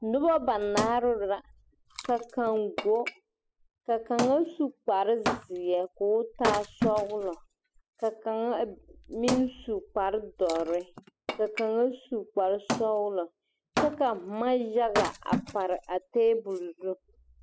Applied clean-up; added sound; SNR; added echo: classical method spectral subtraction.